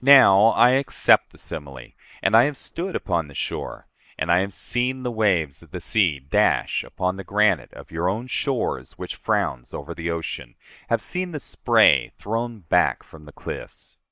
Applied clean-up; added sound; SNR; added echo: neural mask model Resemble Enhance denoiser.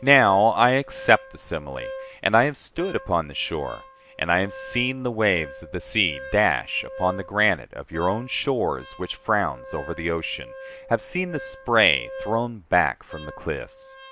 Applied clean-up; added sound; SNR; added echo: none; Wind instrument, woodwind instrument; 17 dB; none.